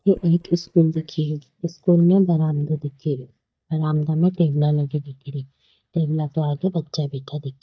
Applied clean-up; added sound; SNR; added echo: neural mask model DeepFilterNet 3.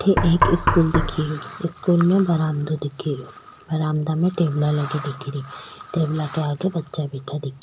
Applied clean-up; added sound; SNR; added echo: none; Knock; -1 dB; none.